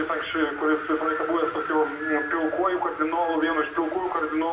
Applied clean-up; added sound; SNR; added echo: none; Wind; 9 dB; reverberation time 0.5 s.